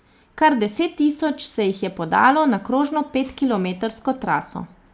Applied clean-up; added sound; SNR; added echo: none; none; none; none.